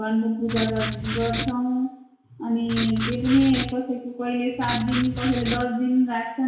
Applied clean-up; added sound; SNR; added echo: none; Writing; 2 dB; reverberation time 0.7 s.